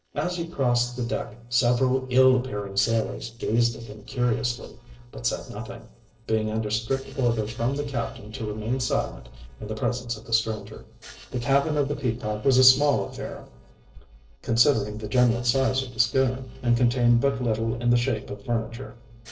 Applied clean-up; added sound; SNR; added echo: neural separator model SepFormer DNS4.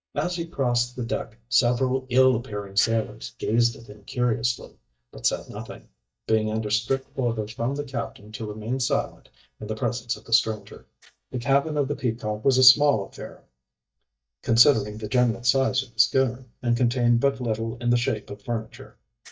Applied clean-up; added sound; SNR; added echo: neural mask model DeepFilterNet 3.